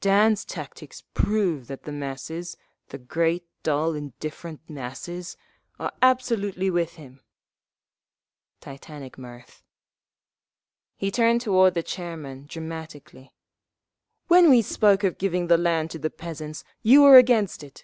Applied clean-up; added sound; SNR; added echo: none; none; none; none.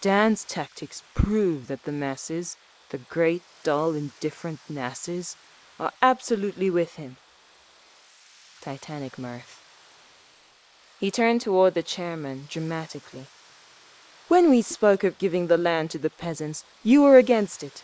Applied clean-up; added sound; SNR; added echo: neural mask model Resemble Enhance denoiser.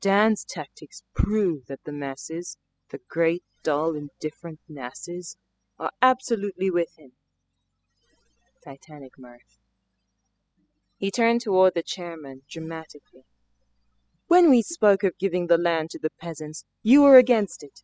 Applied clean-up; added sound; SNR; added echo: classical method spectral subtraction.